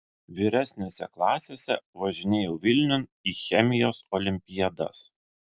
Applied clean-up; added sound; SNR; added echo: none; none; none; none.